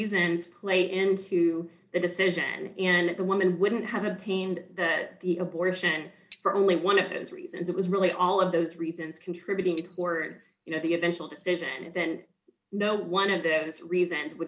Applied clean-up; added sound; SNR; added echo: none; Bicycle bell; 14 dB; none.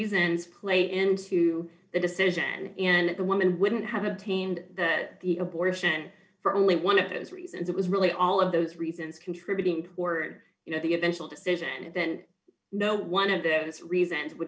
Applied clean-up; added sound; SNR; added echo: none; none; none; none.